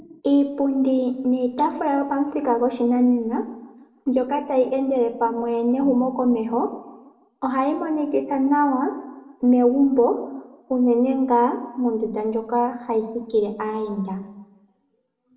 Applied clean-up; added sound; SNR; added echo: none; none; none; reverberation time 0.7 s.